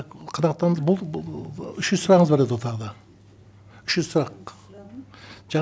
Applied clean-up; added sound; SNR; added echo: none; none; none; none.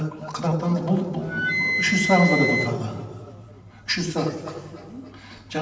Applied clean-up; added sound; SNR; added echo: none; Wind instrument, woodwind instrument; 3 dB; reverberation time 2.3 s.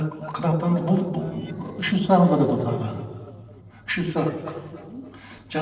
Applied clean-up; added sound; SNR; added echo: neural separator model SepFormer DNS4.